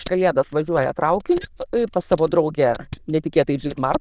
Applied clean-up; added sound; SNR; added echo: neural diffusion model UNIVERSE++.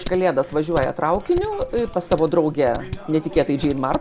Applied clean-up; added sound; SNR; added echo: none; Typing; 12 dB; none.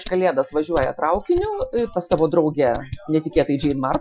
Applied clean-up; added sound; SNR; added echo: classical method Wiener filter.